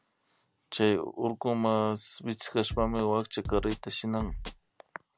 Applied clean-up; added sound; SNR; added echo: none; Drum kit; 8 dB; none.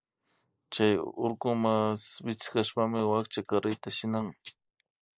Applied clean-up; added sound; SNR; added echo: neural mask model Resemble Enhance denoiser.